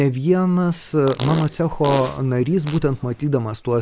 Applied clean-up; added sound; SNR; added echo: none; Fart; 13 dB; none.